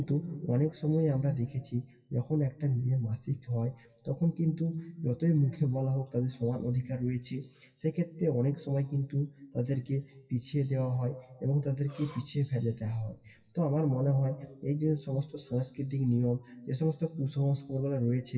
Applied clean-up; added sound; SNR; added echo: classical method WPE with log-MMSE.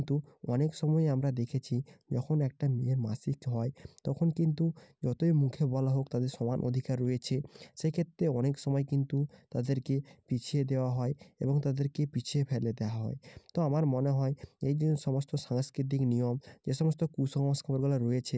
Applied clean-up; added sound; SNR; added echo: none; none; none; none.